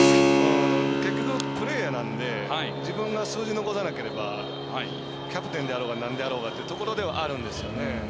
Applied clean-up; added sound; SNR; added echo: none; Keyboard (musical); -3 dB; none.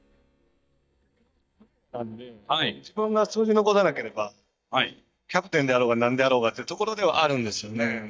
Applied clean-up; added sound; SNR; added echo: neural mask model DeepFilterNet 3.